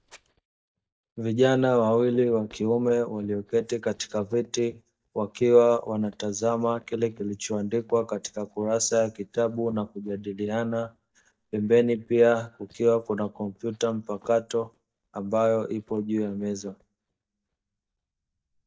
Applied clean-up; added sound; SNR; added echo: neural mask model DeepFilterNet 3.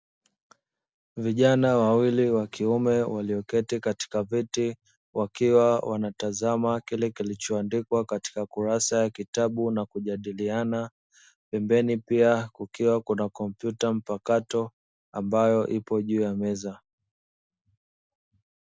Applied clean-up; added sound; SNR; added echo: none; none; none; none.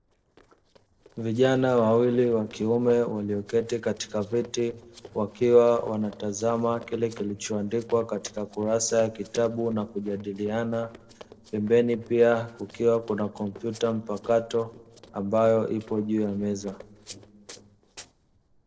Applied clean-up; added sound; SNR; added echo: neural separator model SepFormer DNS4.